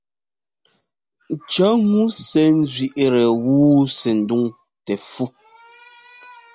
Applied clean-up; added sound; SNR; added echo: none; none; none; none.